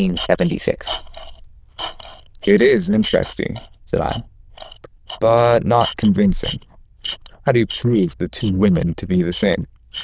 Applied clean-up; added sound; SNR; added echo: neural diffusion model UNIVERSE++.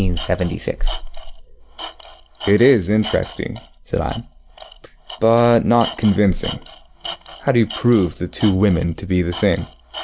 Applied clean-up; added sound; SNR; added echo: none; Tools; 17 dB; none.